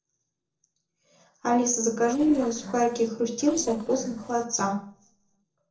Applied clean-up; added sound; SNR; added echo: neural separator model SepFormer DNS4.